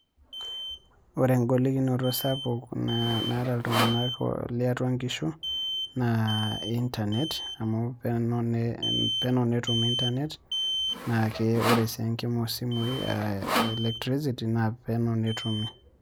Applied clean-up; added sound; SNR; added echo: none; Alarm + Sawing; 6 dB; none.